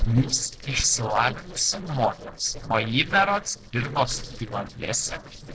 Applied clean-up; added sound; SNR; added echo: neural separator model SepFormer DNS4.